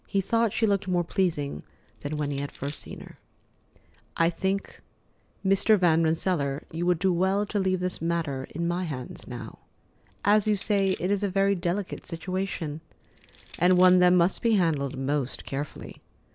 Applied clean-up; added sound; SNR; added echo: none; Crushing; 17 dB; none.